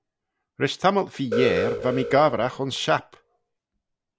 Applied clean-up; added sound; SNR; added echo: none; Alarm; 4 dB; none.